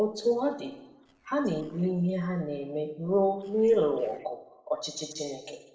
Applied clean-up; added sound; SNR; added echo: neural separator model SepFormer DNS4.